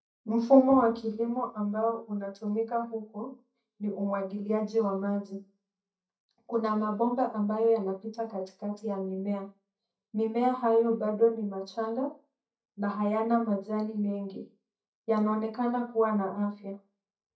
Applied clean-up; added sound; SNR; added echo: neural mask model DeepFilterNet 3.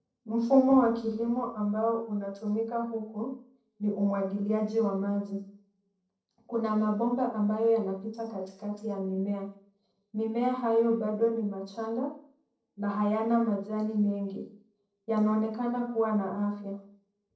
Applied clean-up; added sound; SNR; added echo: neural separator model SepFormer DNS4.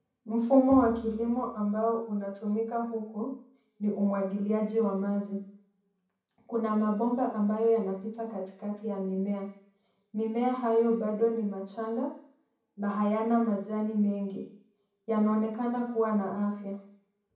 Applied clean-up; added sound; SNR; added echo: none; Bowed string instrument; 18 dB; reverberation time 0.6 s.